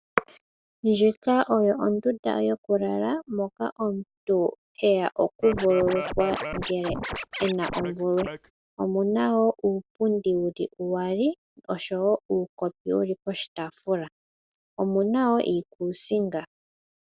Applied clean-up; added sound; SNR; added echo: none; Scratching (performance technique); 8 dB; none.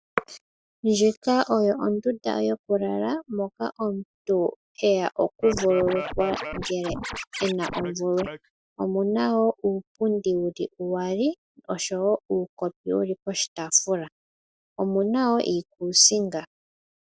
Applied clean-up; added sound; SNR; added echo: classical method Wiener filter.